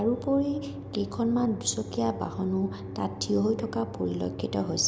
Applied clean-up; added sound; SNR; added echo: none; none; none; none.